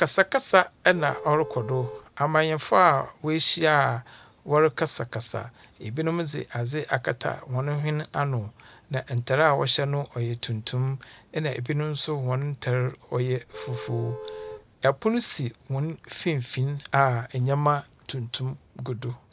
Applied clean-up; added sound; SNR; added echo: none; Vehicle horn, car horn, honking; 13 dB; none.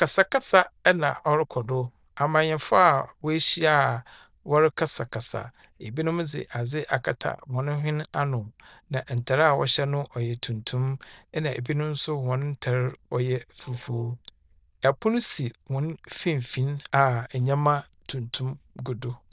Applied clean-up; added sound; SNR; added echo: neural diffusion model UNIVERSE++.